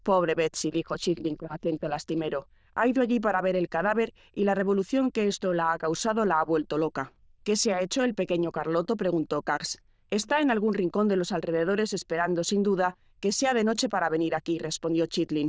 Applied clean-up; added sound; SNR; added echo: neural diffusion model UNIVERSE++.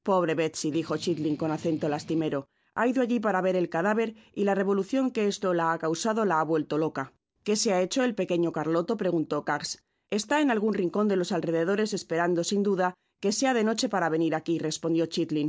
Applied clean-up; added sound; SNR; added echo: none; Strum; 19 dB; none.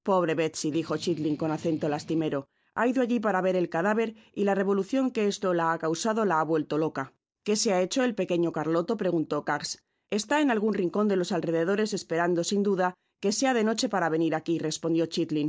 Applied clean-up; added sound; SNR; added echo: neural mask model DeepFilterNet 3.